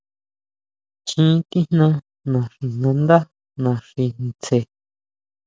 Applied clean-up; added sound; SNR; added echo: none; none; none; none.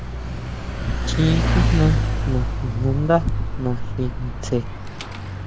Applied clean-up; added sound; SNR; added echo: none; Mechanisms / Bicycle; -2 dB; none.